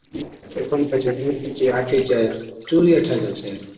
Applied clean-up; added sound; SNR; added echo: neural separator model SepFormer DNS4.